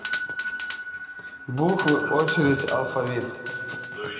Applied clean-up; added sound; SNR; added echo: none; Doorbell; 5 dB; reverberation time 2.3 s.